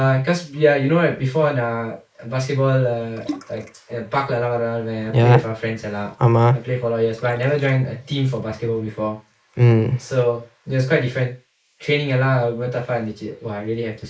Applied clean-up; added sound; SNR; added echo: neural mask model Resemble Enhance denoiser.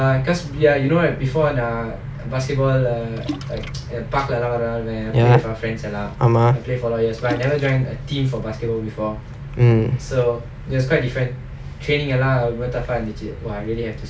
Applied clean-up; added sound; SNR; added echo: none; Splash, splatter; 15 dB; none.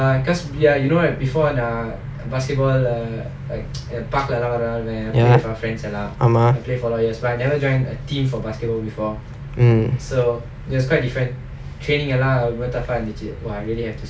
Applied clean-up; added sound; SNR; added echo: none; none; none; none.